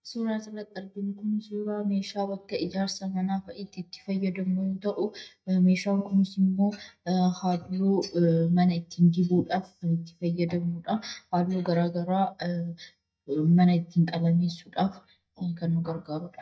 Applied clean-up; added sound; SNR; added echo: neural mask model DeepFilterNet 3.